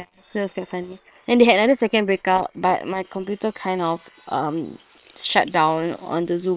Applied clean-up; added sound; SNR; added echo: neural separator model SepFormer WHAM!.